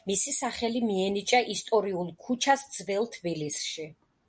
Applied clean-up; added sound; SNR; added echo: none; none; none; none.